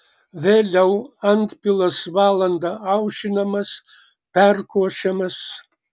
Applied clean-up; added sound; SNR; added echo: none; none; none; none.